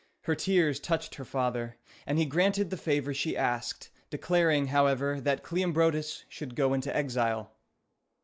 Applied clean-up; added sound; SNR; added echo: none; none; none; none.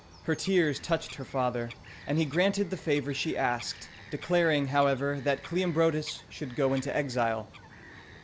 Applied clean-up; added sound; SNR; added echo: none; Bird vocalization, bird call, bird song; 19 dB; none.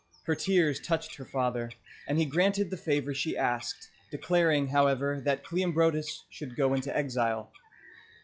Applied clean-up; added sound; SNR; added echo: classical method log-MMSE.